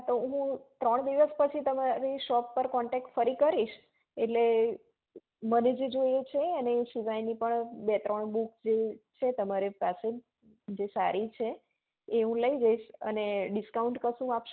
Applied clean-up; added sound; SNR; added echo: none; none; none; none.